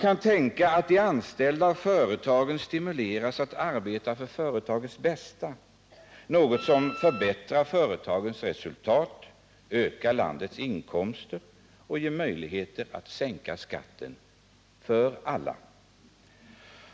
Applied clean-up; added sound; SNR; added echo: none; Wind instrument, woodwind instrument; 12 dB; none.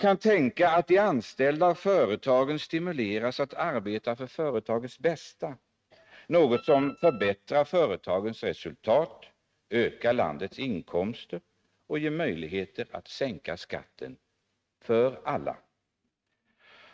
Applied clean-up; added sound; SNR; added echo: neural mask model RNNoise.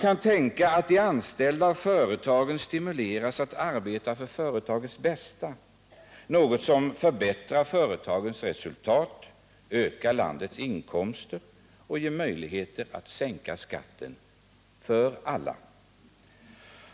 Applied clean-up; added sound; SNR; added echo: none; none; none; none.